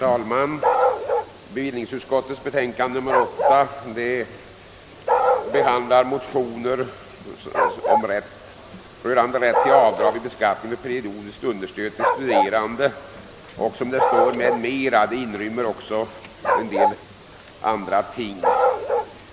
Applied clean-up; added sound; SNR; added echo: none; Bark; 1 dB; none.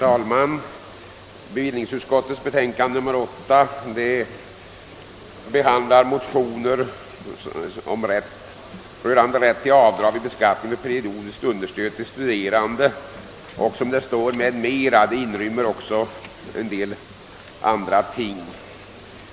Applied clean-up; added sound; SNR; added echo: none; none; none; none.